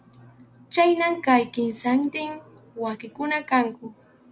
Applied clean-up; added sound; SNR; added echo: none; none; none; none.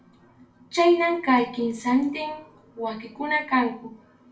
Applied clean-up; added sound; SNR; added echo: none; none; none; reverberation time 0.3 s.